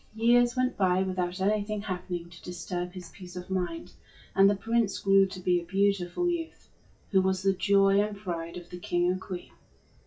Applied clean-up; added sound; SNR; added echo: classical method WPE with log-MMSE.